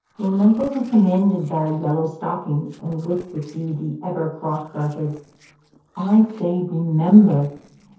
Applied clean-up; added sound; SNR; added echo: neural separator model SepFormer DNS4.